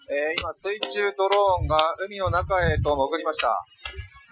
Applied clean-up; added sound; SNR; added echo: classical method Wiener filter.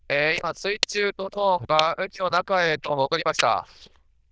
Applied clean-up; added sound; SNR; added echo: neural diffusion model UNIVERSE++.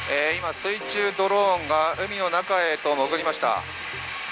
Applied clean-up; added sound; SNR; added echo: none; none; none; none.